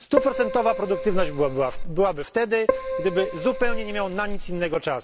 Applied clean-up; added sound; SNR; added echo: none; Keyboard (musical); 2 dB; none.